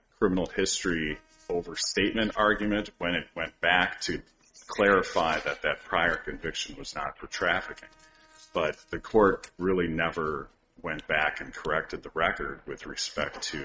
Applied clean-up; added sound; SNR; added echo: neural mask model RNNoise.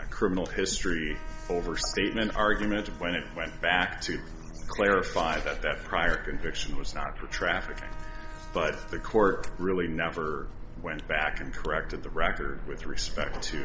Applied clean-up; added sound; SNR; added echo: none; Aircraft + Trumpet; 20 dB; none.